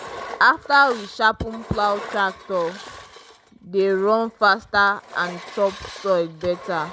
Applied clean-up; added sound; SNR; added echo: none; Engine; 16 dB; none.